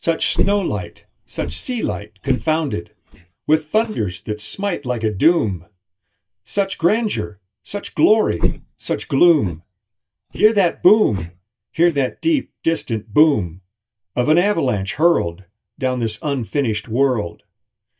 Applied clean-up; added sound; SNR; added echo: neural mask model DeepFilterNet 3.